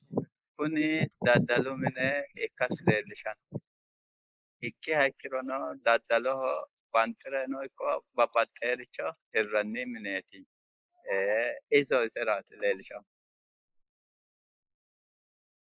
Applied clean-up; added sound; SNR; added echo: neural mask model Resemble Enhance denoiser.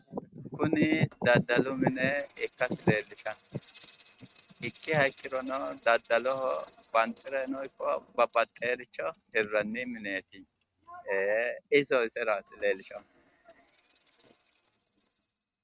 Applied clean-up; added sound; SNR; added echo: neural mask model RNNoise.